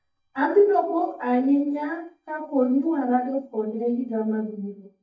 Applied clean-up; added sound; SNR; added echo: neural mask model DeepFilterNet 3.